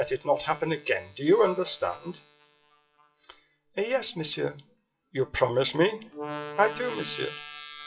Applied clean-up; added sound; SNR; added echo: classical method WPE with log-MMSE.